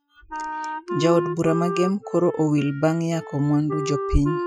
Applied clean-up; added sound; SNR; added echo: classical method Wiener filter.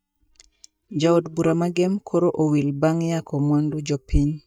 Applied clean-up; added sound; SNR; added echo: neural mask model DeepFilterNet 3.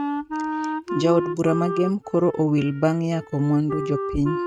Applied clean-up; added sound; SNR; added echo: neural mask model RNNoise.